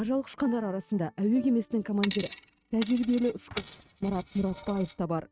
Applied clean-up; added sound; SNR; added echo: neural mask model RNNoise.